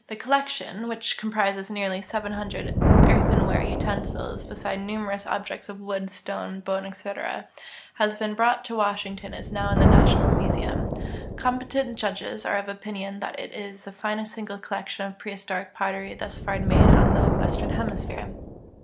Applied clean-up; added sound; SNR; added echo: none; Thunder; -4 dB; none.